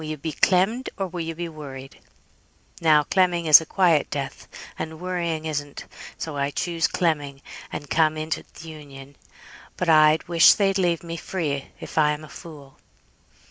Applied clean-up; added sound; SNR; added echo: none; none; none; none.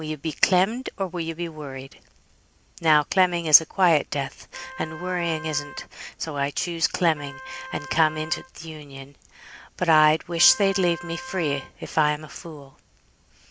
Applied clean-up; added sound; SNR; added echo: none; Wind instrument, woodwind instrument; 16 dB; none.